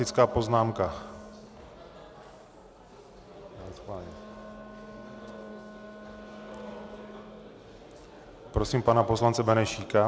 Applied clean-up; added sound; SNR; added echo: none; Wind instrument, woodwind instrument; 19 dB; none.